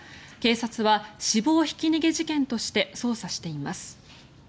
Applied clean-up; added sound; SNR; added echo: none; none; none; none.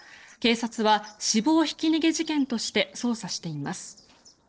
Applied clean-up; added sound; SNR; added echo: neural separator model SepFormer DNS4.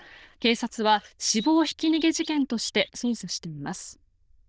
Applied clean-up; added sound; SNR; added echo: neural diffusion model UNIVERSE++.